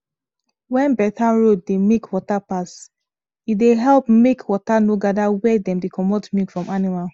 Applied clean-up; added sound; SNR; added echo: none; none; none; none.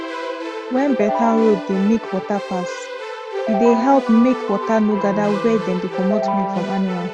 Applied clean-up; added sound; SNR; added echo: none; Keyboard (musical); 5 dB; none.